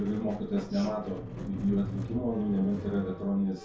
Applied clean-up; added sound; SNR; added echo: none; Squeak; 9 dB; reverberation time 0.3 s.